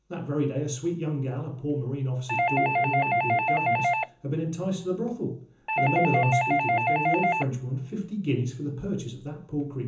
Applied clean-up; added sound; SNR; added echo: none; Doorbell; -3 dB; reverberation time 0.7 s.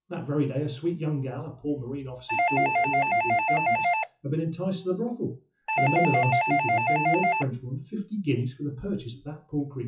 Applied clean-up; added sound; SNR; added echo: classical method WPE with log-MMSE.